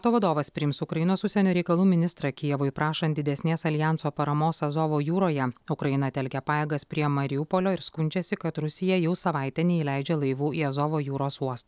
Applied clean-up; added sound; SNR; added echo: none; none; none; none.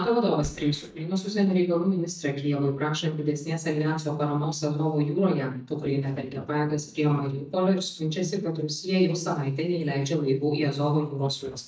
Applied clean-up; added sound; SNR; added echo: neural mask model DeepFilterNet 3.